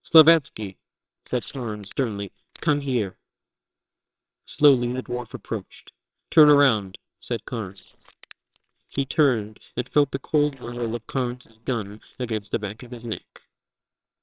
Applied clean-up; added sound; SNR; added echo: neural separator model SepFormer WHAMR!.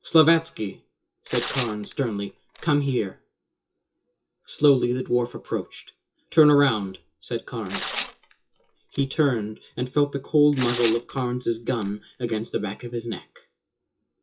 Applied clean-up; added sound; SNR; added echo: classical method WPE with log-MMSE.